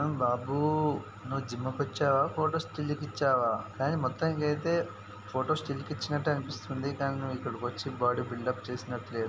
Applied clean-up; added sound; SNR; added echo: none; none; none; none.